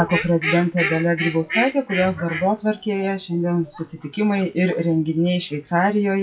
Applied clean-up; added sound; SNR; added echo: classical method WPE with log-MMSE.